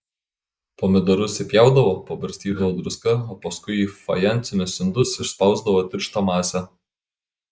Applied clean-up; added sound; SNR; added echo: neural mask model Resemble Enhance denoiser.